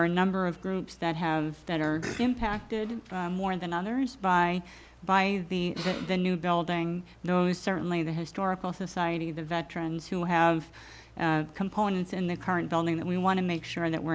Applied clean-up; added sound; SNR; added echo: none; none; none; none.